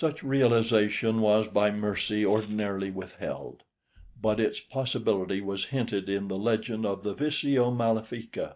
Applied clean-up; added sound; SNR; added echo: neural mask model DeepFilterNet 3.